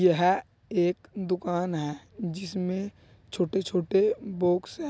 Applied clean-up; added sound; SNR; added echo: none; none; none; none.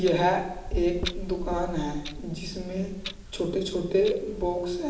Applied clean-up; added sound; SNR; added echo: none; Clock; 8 dB; reverberation time 0.8 s.